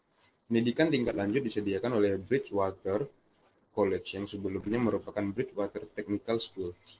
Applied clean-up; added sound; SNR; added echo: neural separator model SepFormer DNS4.